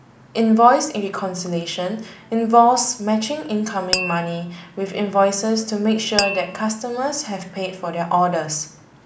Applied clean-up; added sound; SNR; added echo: none; Glass; 8 dB; none.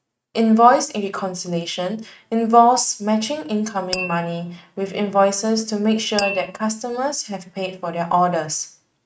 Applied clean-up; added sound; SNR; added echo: neural mask model RNNoise.